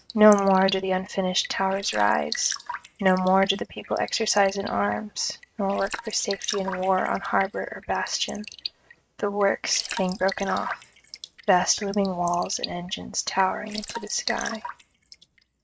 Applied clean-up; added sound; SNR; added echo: neural mask model RNNoise.